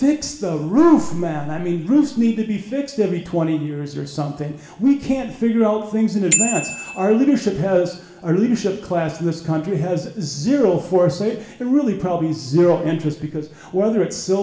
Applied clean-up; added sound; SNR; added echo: none; Bicycle bell; 7 dB; reverberation time 1.0 s.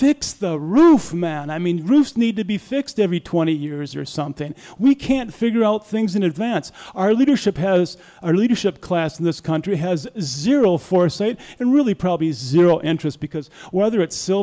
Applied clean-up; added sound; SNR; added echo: none; none; none; none.